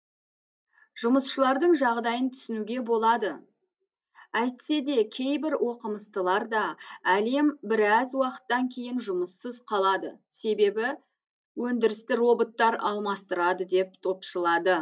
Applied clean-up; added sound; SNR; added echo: none; none; none; none.